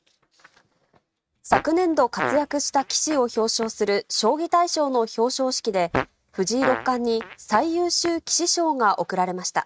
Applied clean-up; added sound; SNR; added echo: neural mask model RNNoise.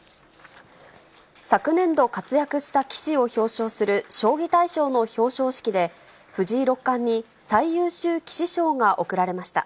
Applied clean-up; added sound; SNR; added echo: none; none; none; none.